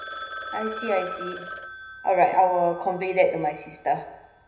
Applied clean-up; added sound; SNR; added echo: none; Telephone; 10 dB; reverberation time 0.9 s.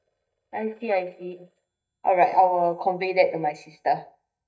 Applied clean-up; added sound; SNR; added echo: neural mask model DeepFilterNet 3.